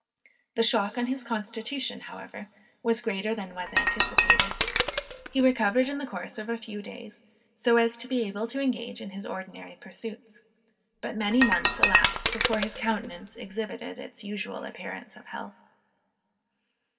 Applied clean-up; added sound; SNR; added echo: none; Shatter; -3 dB; reverberation time 1.1 s.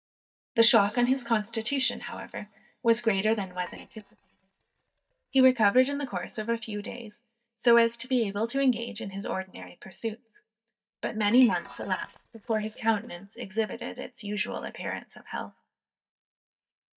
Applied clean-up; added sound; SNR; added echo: neural mask model DeepFilterNet 3.